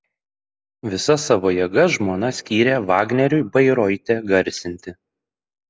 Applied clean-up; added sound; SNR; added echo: none; none; none; none.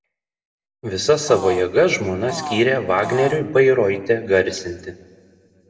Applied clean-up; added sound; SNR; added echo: none; Fart; 11 dB; reverberation time 0.9 s.